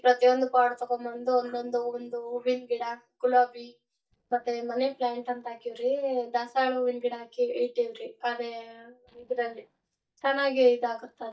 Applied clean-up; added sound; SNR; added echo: neural mask model DeepFilterNet 3.